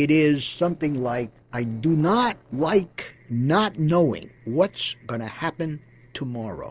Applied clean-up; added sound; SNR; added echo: neural separator model SepFormer DNS4.